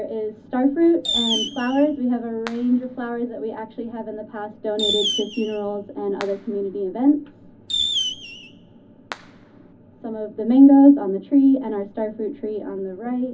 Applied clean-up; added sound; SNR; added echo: none; Fireworks; 7 dB; reverberation time 0.4 s.